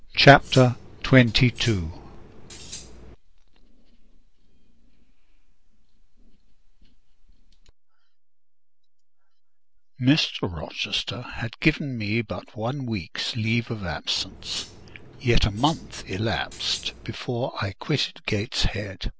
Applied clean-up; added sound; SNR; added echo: none; Cutlery, silverware; 16 dB; none.